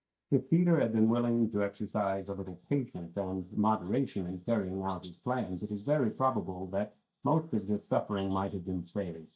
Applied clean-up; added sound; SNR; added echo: neural mask model DeepFilterNet 3.